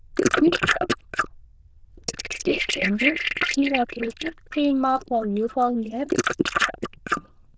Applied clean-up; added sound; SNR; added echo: neural diffusion model UNIVERSE++.